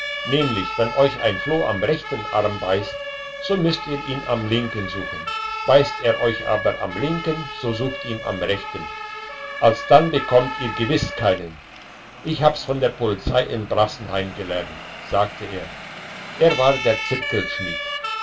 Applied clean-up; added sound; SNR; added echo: none; Siren; 8 dB; reverberation time 0.2 s.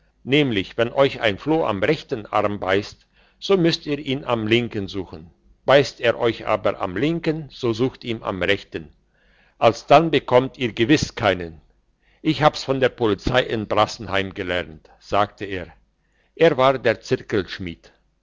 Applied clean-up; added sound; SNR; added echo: none; none; none; none.